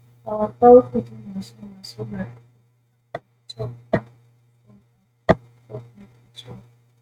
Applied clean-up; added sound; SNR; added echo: neural mask model RNNoise.